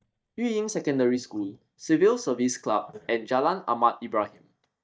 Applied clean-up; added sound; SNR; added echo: neural mask model DeepFilterNet 3.